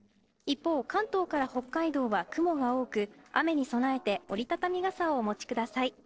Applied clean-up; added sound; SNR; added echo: neural separator model SepFormer DNS4.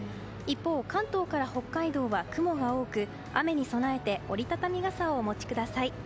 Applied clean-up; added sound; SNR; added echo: none; none; none; none.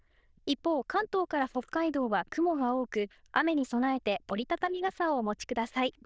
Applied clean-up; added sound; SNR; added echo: neural diffusion model UNIVERSE++.